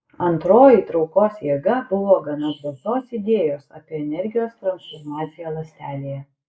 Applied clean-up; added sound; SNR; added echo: neural mask model Resemble Enhance denoiser.